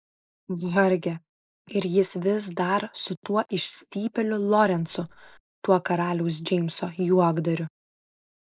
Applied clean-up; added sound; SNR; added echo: neural mask model Resemble Enhance denoiser.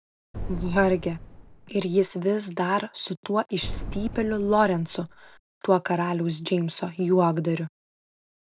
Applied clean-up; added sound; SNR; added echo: none; Boom; 9 dB; none.